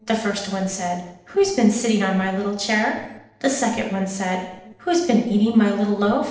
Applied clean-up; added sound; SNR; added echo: neural separator model SepFormer DNS4.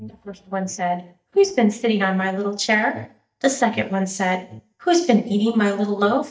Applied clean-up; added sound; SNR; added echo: neural mask model DeepFilterNet 3.